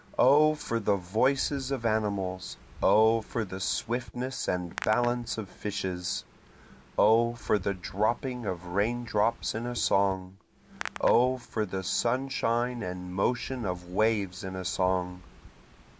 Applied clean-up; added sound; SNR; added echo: none; Hands; 19 dB; none.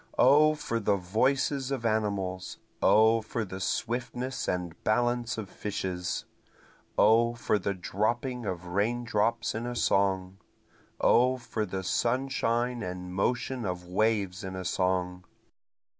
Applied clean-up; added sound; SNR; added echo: none; none; none; none.